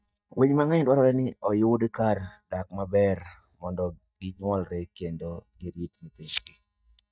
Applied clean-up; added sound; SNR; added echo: neural mask model DeepFilterNet 3.